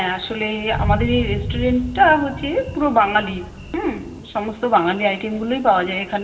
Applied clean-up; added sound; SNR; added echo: none; Thunder; 9 dB; reverberation time 1.8 s.